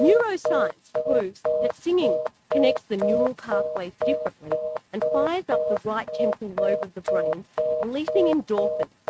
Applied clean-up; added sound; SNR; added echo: neural mask model RNNoise.